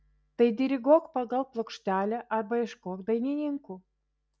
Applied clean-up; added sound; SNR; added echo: none; none; none; none.